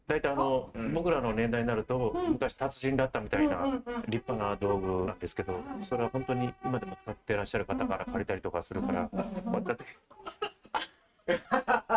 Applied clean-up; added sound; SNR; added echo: neural mask model RNNoise.